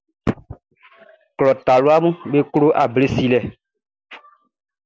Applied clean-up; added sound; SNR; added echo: none; none; none; none.